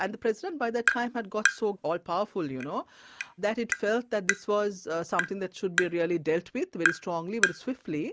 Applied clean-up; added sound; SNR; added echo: none; Tap; 4 dB; none.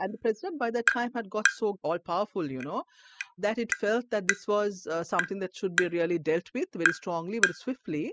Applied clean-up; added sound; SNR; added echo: classical method spectral subtraction.